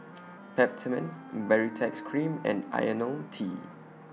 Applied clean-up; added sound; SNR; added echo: none; Wind instrument, woodwind instrument; 16 dB; none.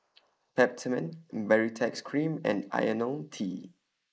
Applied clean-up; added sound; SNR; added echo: neural mask model Resemble Enhance denoiser.